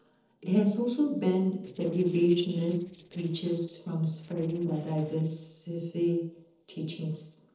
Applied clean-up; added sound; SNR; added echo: neural separator model SepFormer DNS4.